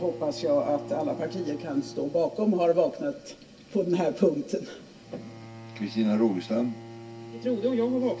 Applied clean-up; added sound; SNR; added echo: none; Bowed string instrument; 16 dB; reverberation time 0.2 s.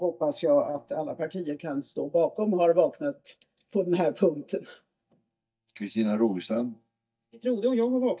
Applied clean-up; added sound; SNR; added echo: neural mask model DeepFilterNet 3.